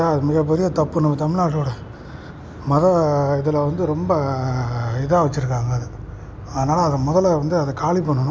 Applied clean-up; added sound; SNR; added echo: none; none; none; none.